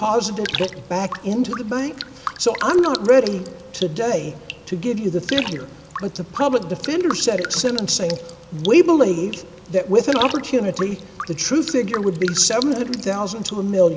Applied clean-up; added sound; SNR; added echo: none; Raindrop; 13 dB; none.